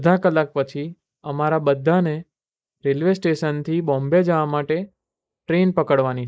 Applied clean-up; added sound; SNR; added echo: neural mask model Resemble Enhance denoiser.